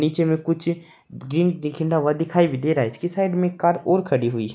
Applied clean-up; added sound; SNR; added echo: none; none; none; none.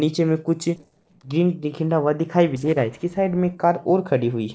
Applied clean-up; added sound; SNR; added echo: neural separator model SepFormer DNS4.